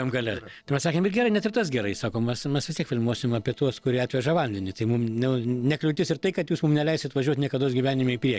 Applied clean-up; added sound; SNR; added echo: neural separator model SepFormer DNS4.